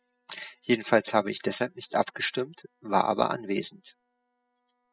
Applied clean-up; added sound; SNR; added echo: classical method spectral subtraction.